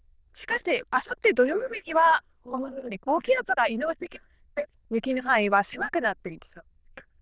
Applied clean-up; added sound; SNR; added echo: neural diffusion model UNIVERSE++.